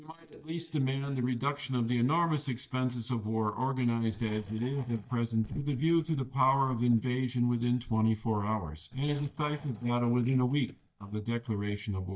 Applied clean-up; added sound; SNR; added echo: neural mask model DeepFilterNet 3.